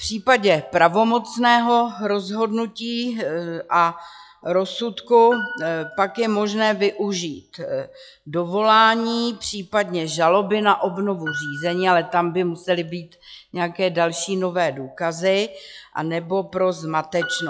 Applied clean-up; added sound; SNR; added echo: classical method log-MMSE.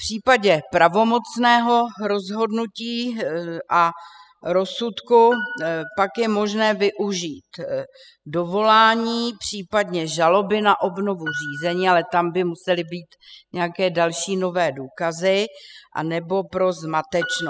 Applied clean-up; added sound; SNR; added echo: classical method spectral subtraction.